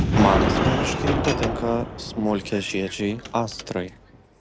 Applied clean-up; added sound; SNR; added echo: none; Gunshot, gunfire; 0 dB; none.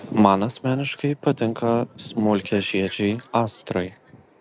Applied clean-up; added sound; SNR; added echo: none; none; none; none.